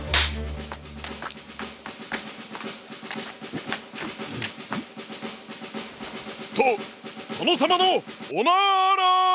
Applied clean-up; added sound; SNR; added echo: none; none; none; none.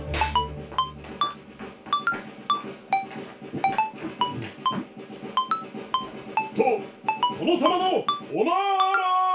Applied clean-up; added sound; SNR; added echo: none; Ringtone; 1 dB; reverberation time 0.3 s.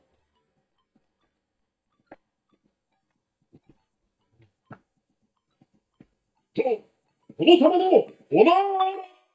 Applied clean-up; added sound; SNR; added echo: neural mask model DeepFilterNet 3.